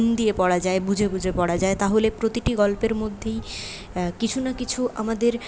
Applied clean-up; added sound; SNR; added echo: none; none; none; none.